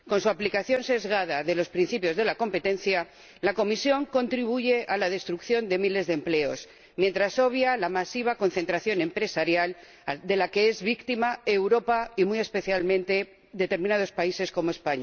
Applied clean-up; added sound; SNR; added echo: none; none; none; none.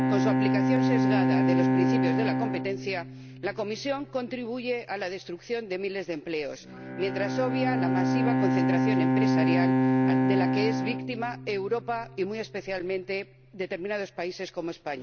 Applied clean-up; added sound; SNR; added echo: none; Bowed string instrument; -5 dB; none.